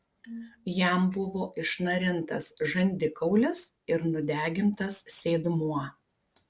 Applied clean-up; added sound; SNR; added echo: neural separator model SepFormer DNS4.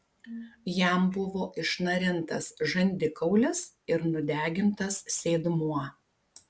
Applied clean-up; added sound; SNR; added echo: none; Brass instrument; 16 dB; none.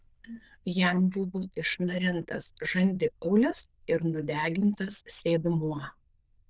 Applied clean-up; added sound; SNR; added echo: neural diffusion model UNIVERSE++.